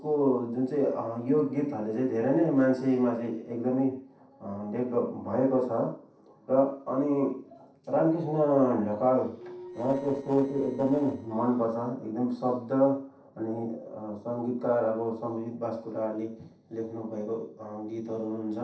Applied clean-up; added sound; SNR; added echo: neural separator model SepFormer DNS4.